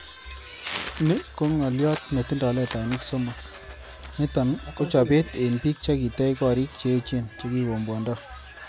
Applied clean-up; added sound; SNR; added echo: none; none; none; none.